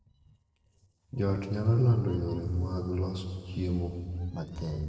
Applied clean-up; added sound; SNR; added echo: neural separator model SepFormer DNS4.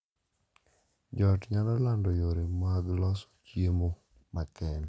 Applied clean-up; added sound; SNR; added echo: none; none; none; none.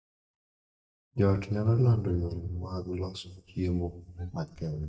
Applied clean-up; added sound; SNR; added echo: neural mask model DeepFilterNet 3.